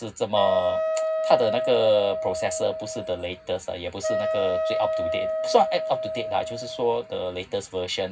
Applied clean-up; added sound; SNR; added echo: none; Wind instrument, woodwind instrument; 2 dB; reverberation time 0.4 s.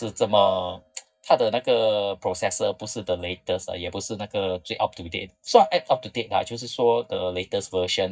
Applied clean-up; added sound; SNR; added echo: neural mask model DeepFilterNet 3.